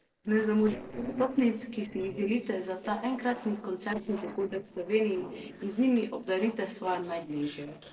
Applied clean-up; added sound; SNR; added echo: neural separator model SepFormer DNS4.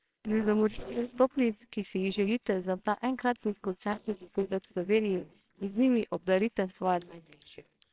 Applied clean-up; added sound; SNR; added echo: neural separator model SepFormer WHAMR!.